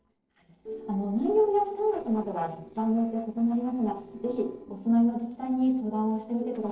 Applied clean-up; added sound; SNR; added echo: neural separator model SepFormer DNS4.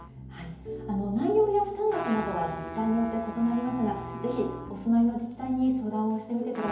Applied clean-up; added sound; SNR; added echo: none; Trumpet; 14 dB; reverberation time 2.2 s.